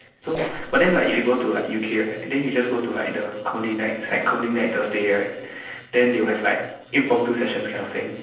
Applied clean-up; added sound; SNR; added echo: neural separator model SepFormer DNS4.